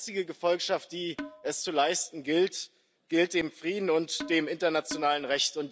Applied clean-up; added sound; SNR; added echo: none; Percussion; 14 dB; none.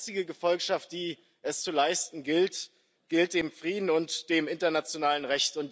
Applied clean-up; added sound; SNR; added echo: none; none; none; none.